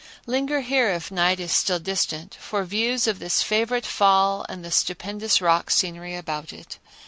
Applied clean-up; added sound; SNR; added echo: none; none; none; none.